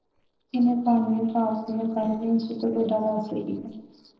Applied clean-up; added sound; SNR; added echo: neural separator model SepFormer DNS4.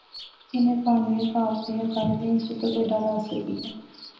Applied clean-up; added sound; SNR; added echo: none; Bird vocalization, bird call, bird song; 20 dB; reverberation time 0.8 s.